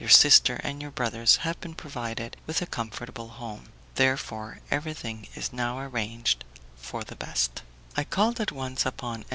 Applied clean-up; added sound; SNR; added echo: none; none; none; none.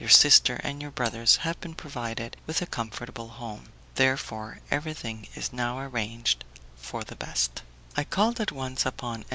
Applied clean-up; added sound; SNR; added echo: none; Cutlery, silverware; 15 dB; none.